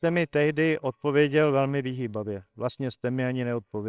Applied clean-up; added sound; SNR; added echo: neural separator model SepFormer WHAMR!.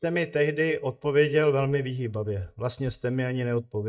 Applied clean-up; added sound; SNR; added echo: neural mask model DeepFilterNet 3.